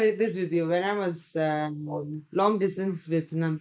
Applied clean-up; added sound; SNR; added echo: neural mask model Resemble Enhance denoiser.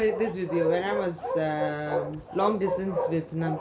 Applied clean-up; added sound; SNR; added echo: none; Bark; 3 dB; none.